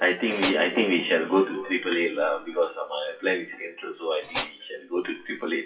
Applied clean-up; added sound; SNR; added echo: classical method WPE with log-MMSE.